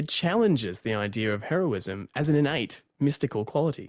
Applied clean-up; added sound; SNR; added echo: none; none; none; none.